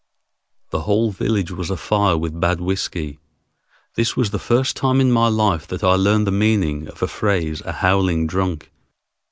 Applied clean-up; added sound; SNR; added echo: none; none; none; none.